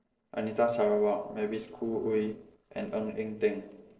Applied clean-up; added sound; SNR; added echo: neural separator model SepFormer DNS4.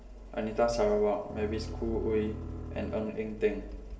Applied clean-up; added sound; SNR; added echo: none; Bowed string instrument; 10 dB; reverberation time 2.1 s.